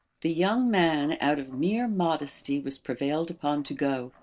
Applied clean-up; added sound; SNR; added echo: neural separator model SepFormer DNS4.